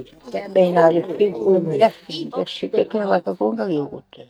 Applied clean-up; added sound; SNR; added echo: neural mask model DeepFilterNet 3.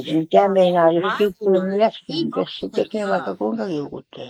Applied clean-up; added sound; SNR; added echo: neural mask model Resemble Enhance denoiser.